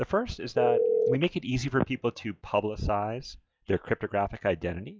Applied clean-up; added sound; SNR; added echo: classical method log-MMSE.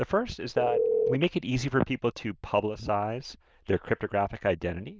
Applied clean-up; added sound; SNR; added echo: neural diffusion model UNIVERSE++.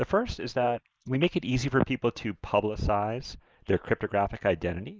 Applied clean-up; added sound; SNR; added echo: neural mask model Resemble Enhance denoiser.